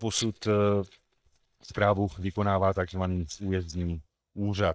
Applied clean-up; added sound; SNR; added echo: neural mask model DeepFilterNet 3.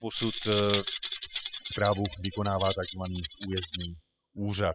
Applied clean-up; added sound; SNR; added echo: classical method spectral subtraction.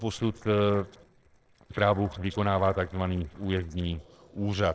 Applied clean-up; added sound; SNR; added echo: neural separator model SepFormer DNS4.